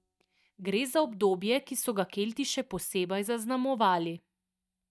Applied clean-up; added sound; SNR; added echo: neural mask model DeepFilterNet 3.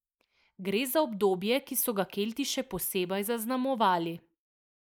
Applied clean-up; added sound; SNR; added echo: neural mask model Resemble Enhance denoiser.